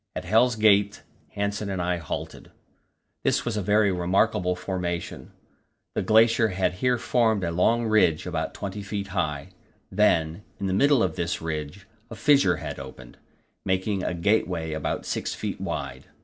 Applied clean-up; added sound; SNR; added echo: none; none; none; none.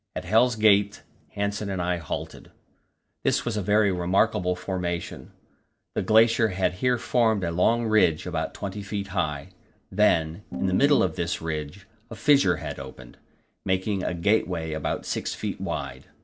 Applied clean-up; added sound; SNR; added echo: none; Piano; 3 dB; none.